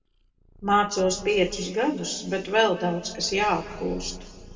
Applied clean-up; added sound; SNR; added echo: none; Purr; 19 dB; reverberation time 1.9 s.